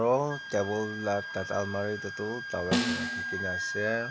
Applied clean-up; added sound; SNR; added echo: none; Wind instrument, woodwind instrument + Snare drum; 3 dB; none.